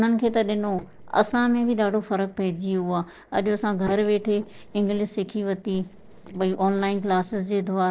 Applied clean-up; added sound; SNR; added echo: neural separator model SepFormer DNS4.